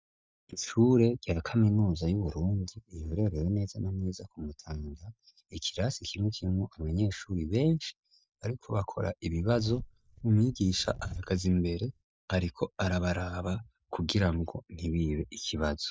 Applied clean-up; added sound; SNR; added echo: neural mask model DeepFilterNet 3.